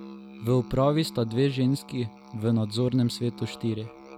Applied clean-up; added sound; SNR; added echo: none; Musical instrument; 18 dB; none.